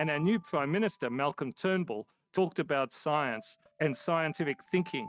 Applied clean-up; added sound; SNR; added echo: neural mask model RNNoise.